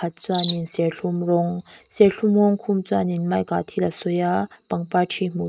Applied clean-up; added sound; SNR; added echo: neural mask model RNNoise.